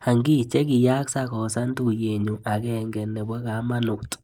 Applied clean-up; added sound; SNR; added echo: neural mask model Resemble Enhance denoiser.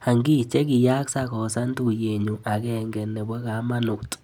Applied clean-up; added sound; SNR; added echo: none; none; none; none.